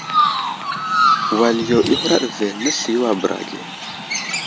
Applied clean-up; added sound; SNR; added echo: none; Chirp, tweet; 1 dB; none.